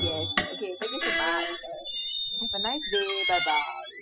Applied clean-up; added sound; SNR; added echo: classical method spectral subtraction.